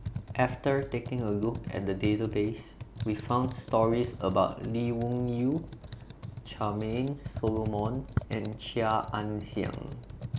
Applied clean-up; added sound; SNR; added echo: none; Computer keyboard; 9 dB; none.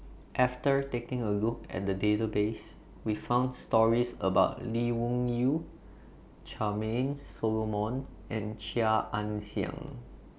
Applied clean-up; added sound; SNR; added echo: none; none; none; none.